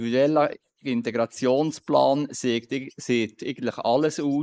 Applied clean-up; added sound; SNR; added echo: neural mask model Resemble Enhance denoiser.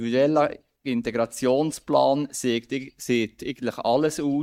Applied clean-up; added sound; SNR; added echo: neural mask model DeepFilterNet 3.